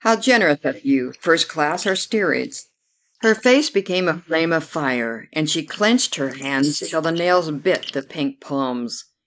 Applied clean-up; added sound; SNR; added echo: neural mask model Resemble Enhance denoiser.